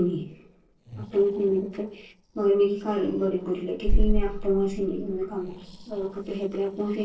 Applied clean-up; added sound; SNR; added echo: neural separator model SepFormer DNS4.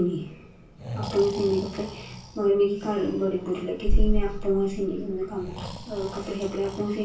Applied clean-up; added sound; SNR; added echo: none; Breathing; 2 dB; reverberation time 0.3 s.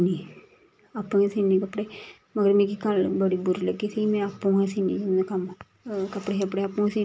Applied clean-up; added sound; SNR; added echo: none; none; none; none.